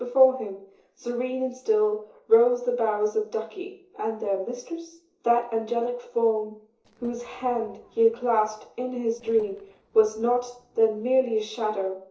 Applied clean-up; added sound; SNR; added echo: neural separator model SepFormer DNS4.